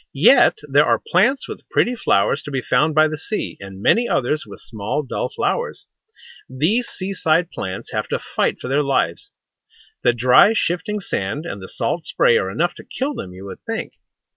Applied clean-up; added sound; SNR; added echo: none; none; none; none.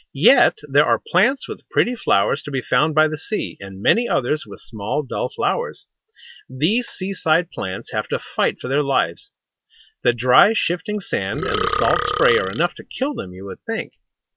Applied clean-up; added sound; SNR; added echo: none; Burping, eructation; 3 dB; none.